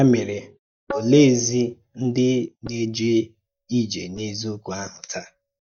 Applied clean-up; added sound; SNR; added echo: neural mask model DeepFilterNet 3.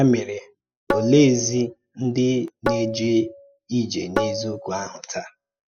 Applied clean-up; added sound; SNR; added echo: classical method spectral subtraction.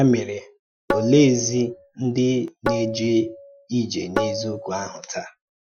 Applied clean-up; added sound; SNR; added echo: classical method Wiener filter.